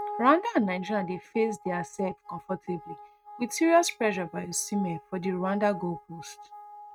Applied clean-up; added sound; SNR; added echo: neural mask model RNNoise.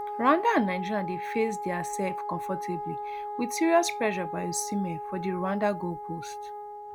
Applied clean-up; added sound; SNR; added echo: none; Wind instrument, woodwind instrument; 6 dB; none.